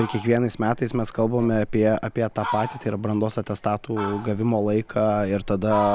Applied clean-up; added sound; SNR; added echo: none; Fowl; 12 dB; none.